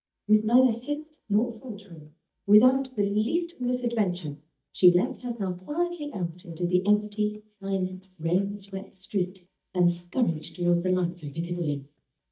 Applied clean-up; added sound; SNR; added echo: neural mask model DeepFilterNet 3.